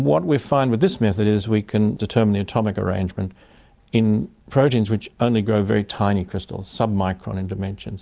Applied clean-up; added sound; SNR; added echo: none; none; none; none.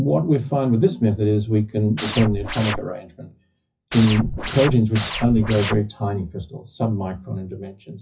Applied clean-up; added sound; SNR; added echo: classical method WPE with log-MMSE.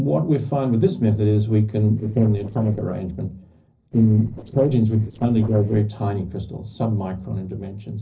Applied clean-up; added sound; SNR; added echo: neural separator model SepFormer DNS4.